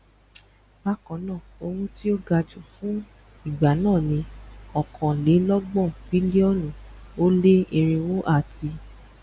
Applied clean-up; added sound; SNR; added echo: none; none; none; none.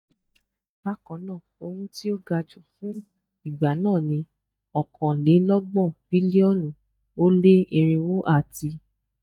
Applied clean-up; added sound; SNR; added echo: neural mask model DeepFilterNet 3.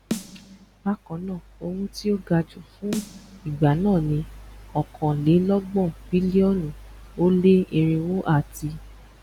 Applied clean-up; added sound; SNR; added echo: none; Snare drum; 14 dB; none.